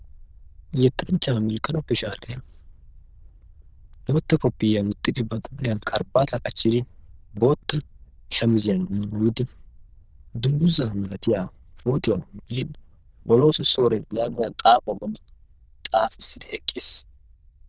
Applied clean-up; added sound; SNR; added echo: neural diffusion model UNIVERSE++.